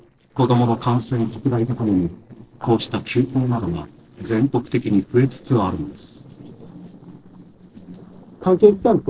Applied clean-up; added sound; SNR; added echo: neural separator model SepFormer DNS4.